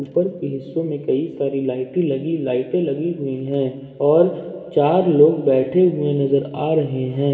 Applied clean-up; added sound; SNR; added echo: none; none; none; reverberation time 1.9 s.